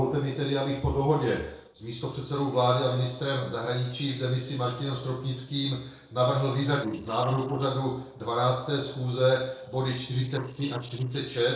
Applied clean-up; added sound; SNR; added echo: neural separator model SepFormer DNS4.